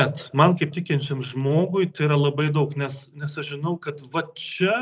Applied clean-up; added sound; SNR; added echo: none; none; none; none.